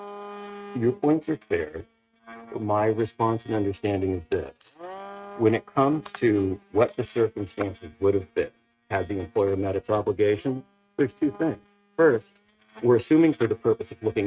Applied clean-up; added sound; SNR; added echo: neural mask model RNNoise.